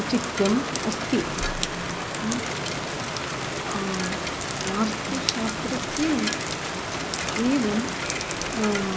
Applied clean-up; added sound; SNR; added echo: none; Rain; 0 dB; none.